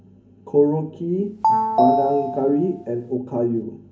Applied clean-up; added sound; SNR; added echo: none; Telephone; 0 dB; reverberation time 0.3 s.